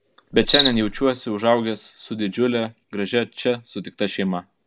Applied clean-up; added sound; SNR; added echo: none; Cricket; 6 dB; none.